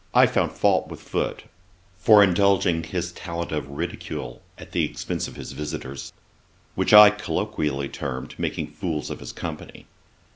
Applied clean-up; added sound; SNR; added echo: none; none; none; none.